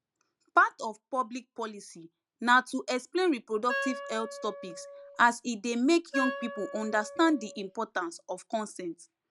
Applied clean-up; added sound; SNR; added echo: none; Wind instrument, woodwind instrument; 10 dB; none.